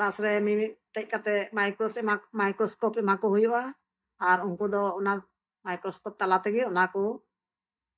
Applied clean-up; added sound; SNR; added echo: neural mask model DeepFilterNet 3.